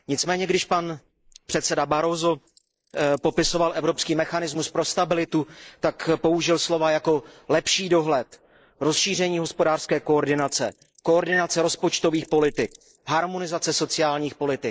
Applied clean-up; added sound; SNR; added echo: neural mask model Resemble Enhance denoiser.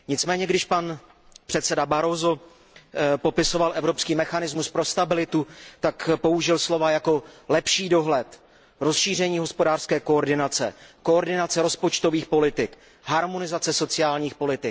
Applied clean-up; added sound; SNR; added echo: none; none; none; none.